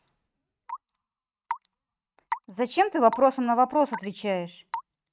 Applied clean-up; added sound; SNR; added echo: neural mask model RNNoise.